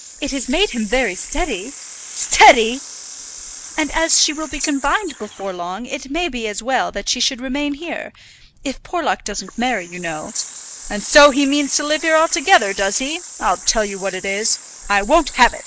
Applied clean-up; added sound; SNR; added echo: neural mask model Resemble Enhance denoiser.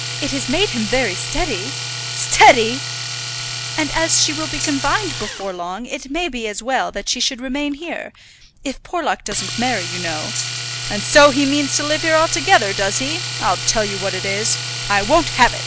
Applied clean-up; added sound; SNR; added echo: none; Rattle (instrument) + Domestic sounds, home sounds; 7 dB; none.